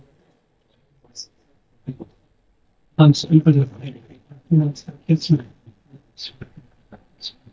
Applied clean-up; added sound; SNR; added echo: neural mask model DeepFilterNet 3.